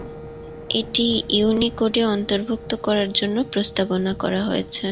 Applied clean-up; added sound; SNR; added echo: none; Thunder / Rain + Wind instrument, woodwind instrument; 15 dB; none.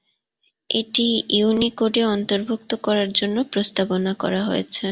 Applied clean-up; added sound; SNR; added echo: none; none; none; none.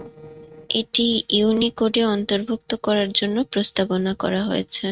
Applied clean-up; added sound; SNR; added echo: neural mask model RNNoise.